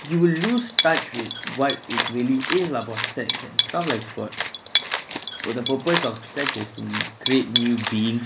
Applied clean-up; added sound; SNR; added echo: none; Cat; 3 dB; none.